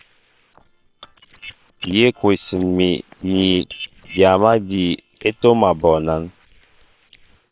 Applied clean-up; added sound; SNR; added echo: neural separator model SepFormer WHAM!.